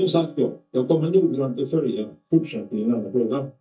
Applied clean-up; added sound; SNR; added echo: neural mask model DeepFilterNet 3.